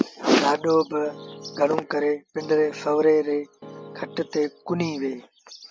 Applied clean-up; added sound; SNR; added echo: none; Keyboard (musical); 19 dB; none.